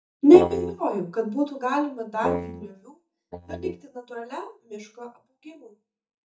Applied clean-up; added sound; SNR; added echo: neural mask model DeepFilterNet 3.